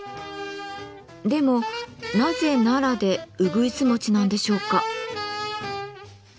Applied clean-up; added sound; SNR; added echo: none; none; none; none.